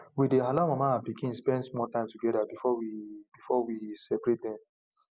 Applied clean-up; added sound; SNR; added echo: none; none; none; none.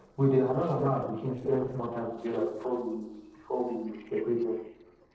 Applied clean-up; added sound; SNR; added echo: neural separator model SepFormer DNS4.